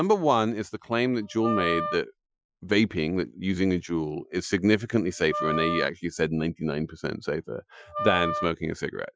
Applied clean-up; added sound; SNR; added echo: classical method Wiener filter.